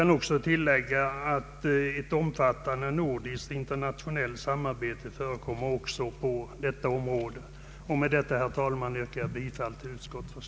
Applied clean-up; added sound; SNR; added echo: none; none; none; none.